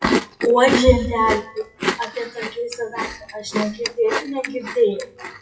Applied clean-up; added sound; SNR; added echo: classical method WPE with log-MMSE.